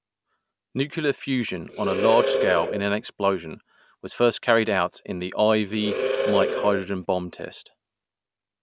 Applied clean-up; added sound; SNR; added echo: none; Animal; 1 dB; none.